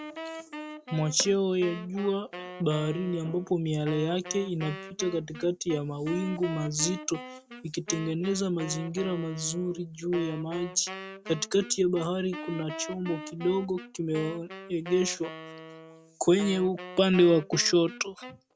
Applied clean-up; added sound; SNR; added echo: none; Wind instrument, woodwind instrument; 13 dB; none.